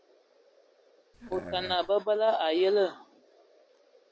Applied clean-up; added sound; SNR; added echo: none; Burping, eructation; 12 dB; none.